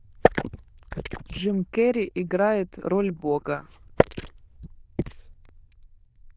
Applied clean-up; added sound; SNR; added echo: neural diffusion model UNIVERSE++.